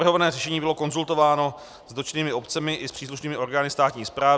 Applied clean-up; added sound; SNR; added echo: none; none; none; none.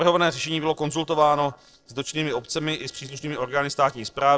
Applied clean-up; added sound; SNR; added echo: neural separator model SepFormer DNS4.